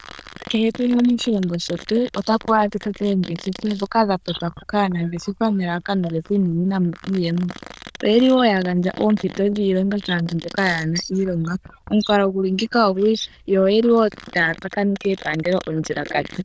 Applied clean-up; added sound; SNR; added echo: neural diffusion model UNIVERSE++.